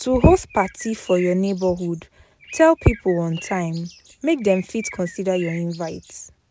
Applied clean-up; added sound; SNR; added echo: none; Bird; 19 dB; none.